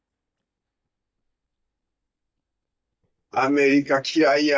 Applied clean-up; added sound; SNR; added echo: neural mask model DeepFilterNet 3.